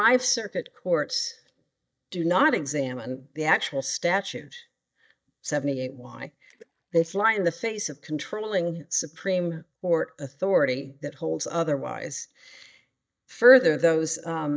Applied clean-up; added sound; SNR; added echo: neural mask model DeepFilterNet 3.